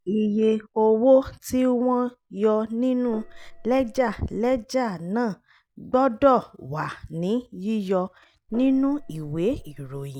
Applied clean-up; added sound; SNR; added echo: none; Gong; 19 dB; none.